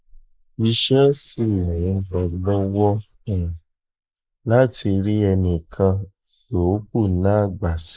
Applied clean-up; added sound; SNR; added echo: neural mask model Resemble Enhance denoiser.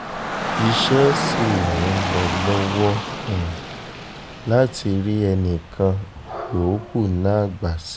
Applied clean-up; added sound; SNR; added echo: none; Rain / Dog; 5 dB; none.